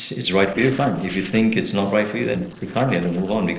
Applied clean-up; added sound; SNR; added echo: neural separator model SepFormer DNS4.